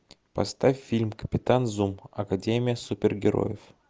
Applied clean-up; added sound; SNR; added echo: none; none; none; none.